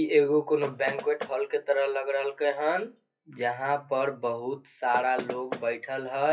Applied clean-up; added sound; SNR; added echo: classical method WPE with log-MMSE.